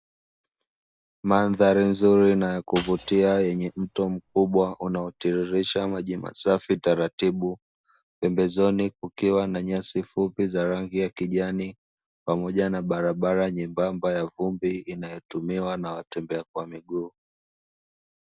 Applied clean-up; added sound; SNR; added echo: none; Shatter / Crushing; 17 dB; none.